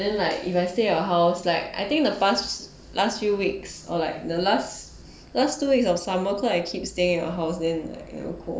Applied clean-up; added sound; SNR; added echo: none; none; none; none.